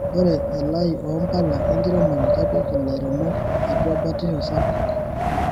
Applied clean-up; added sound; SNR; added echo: none; Wind; -2 dB; none.